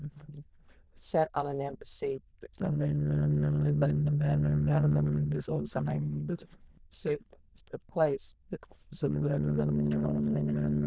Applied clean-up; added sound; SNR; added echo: neural diffusion model UNIVERSE++.